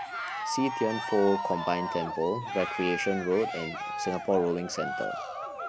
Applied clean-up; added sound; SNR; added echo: none; Cheering; 4 dB; none.